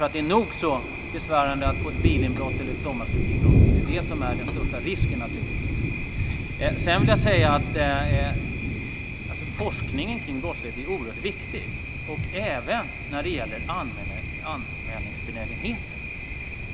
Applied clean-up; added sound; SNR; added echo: none; Thunder; -3 dB; none.